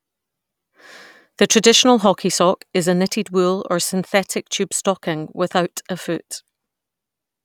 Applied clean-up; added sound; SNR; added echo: none; none; none; none.